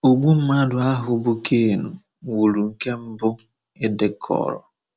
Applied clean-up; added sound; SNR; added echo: none; none; none; none.